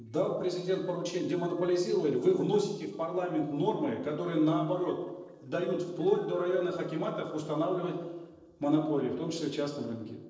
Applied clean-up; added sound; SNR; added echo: neural separator model SepFormer DNS4.